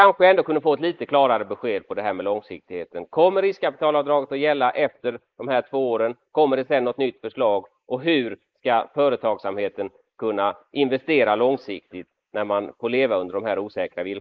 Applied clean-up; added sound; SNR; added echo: neural mask model Resemble Enhance denoiser.